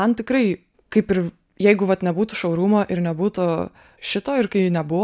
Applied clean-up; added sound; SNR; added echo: none; none; none; none.